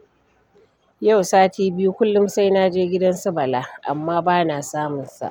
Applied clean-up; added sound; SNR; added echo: none; none; none; none.